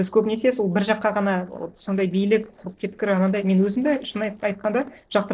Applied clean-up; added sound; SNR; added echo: neural separator model SepFormer DNS4.